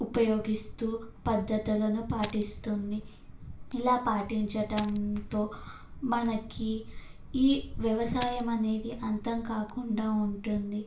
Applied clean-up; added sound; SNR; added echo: none; Fire; 15 dB; reverberation time 0.4 s.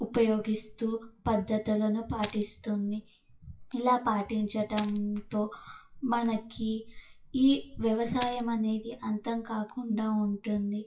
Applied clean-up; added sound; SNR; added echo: classical method WPE with log-MMSE.